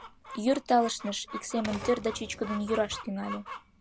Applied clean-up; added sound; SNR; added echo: none; Typewriter + Chicken, rooster; 11 dB; none.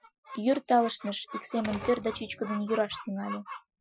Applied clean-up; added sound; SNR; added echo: classical method Wiener filter.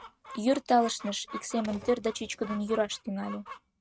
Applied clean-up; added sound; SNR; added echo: neural mask model RNNoise.